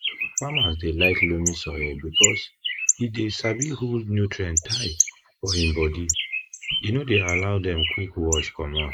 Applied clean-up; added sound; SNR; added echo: neural mask model Resemble Enhance denoiser.